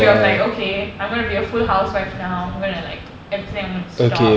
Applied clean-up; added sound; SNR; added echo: none; none; none; none.